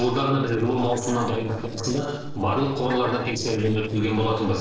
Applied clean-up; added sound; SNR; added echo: neural separator model SepFormer DNS4.